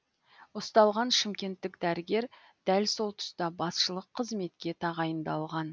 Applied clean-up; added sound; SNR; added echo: none; none; none; none.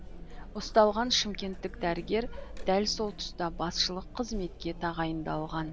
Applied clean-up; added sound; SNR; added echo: none; Chatter; 10 dB; none.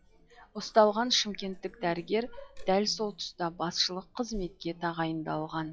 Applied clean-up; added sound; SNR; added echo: classical method log-MMSE.